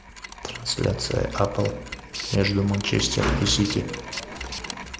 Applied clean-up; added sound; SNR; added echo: none; Tools + Mechanisms; 10 dB; none.